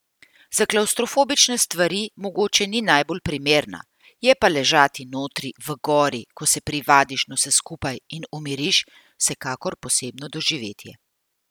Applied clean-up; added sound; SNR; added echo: none; none; none; none.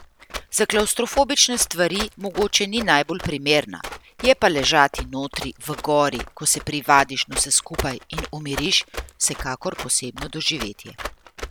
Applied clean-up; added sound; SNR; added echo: none; Run; 13 dB; none.